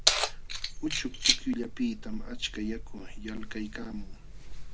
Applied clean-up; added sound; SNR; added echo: none; Keys jangling; -4 dB; none.